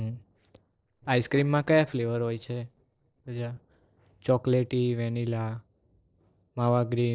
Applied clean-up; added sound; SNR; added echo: neural separator model SepFormer DNS4.